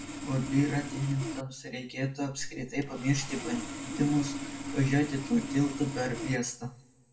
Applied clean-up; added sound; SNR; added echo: none; Sawing; 8 dB; reverberation time 0.5 s.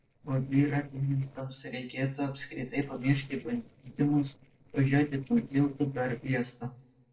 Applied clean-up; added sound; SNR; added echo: neural separator model SepFormer DNS4.